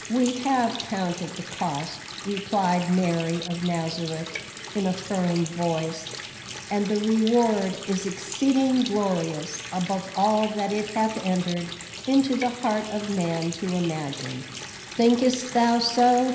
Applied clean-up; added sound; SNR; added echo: none; Water tap, faucet; 12 dB; reverberation time 0.9 s.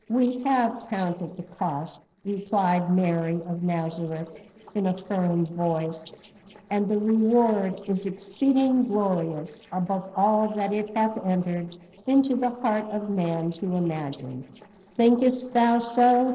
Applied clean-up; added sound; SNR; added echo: neural separator model SepFormer DNS4.